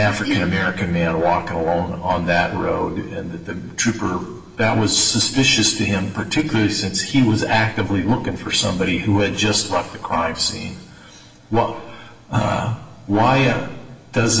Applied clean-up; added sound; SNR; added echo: none; none; none; reverberation time 1.1 s.